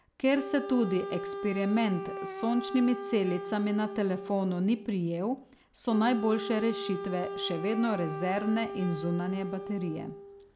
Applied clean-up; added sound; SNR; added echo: none; Wind instrument, woodwind instrument; 9 dB; none.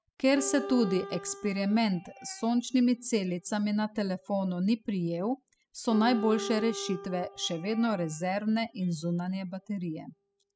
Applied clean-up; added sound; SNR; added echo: classical method spectral subtraction.